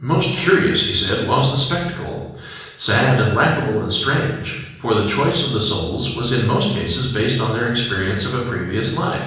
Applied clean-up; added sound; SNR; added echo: none; none; none; reverberation time 1.0 s.